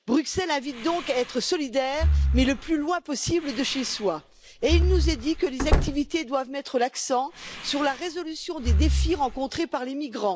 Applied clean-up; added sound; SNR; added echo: none; Breathing + Slam; 1 dB; none.